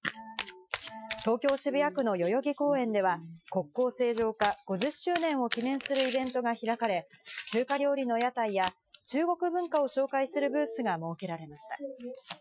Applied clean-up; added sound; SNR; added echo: classical method Wiener filter.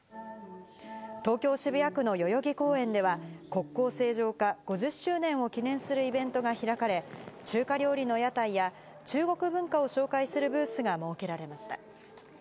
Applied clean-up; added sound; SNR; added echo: none; none; none; none.